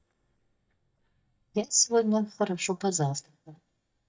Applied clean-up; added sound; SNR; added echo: neural mask model DeepFilterNet 3.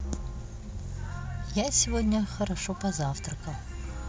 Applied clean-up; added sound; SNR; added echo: none; none; none; none.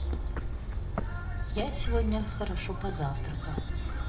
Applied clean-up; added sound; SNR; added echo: none; Bird; 5 dB; reverberation time 0.5 s.